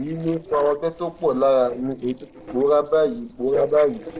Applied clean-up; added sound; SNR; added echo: neural separator model SepFormer DNS4.